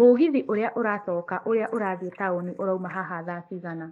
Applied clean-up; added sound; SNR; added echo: neural mask model Resemble Enhance denoiser.